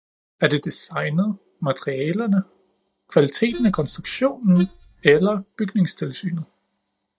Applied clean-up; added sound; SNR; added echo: neural mask model DeepFilterNet 3.